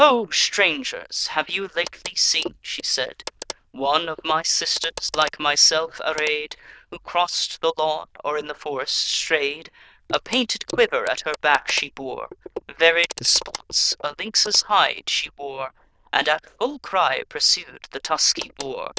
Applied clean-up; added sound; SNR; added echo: neural diffusion model UNIVERSE++.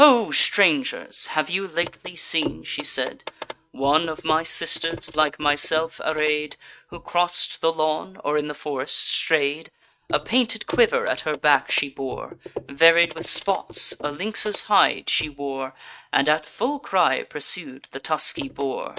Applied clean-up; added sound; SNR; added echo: neural mask model RNNoise.